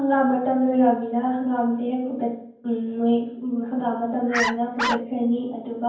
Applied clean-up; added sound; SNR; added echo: none; Bark; 4 dB; reverberation time 0.9 s.